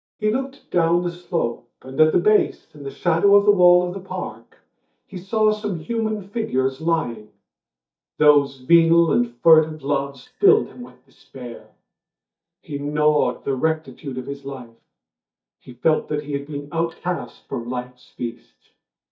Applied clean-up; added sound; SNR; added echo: neural mask model DeepFilterNet 3.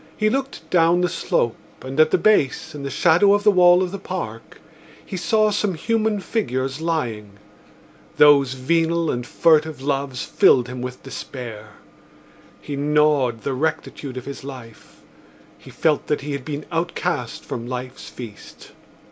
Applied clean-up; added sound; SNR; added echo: none; none; none; none.